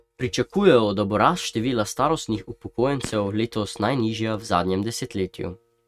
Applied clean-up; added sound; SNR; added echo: neural mask model RNNoise.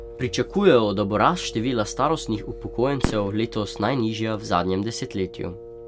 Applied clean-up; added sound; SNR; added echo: none; Wind instrument, woodwind instrument + Fireworks; 12 dB; none.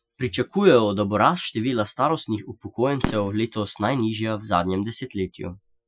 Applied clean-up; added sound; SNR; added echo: classical method Wiener filter.